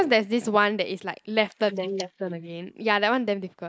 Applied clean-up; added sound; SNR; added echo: neural mask model Resemble Enhance denoiser.